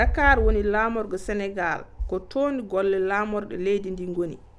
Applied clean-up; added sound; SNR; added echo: none; none; none; none.